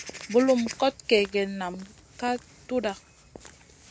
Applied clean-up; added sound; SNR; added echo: none; Walk, footsteps / Bird vocalization, bird call, bird song; 17 dB; none.